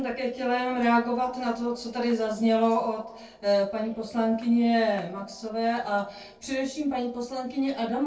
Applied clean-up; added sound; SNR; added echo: neural separator model SepFormer DNS4.